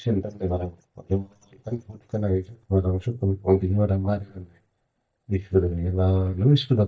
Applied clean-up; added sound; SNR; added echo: neural mask model DeepFilterNet 3.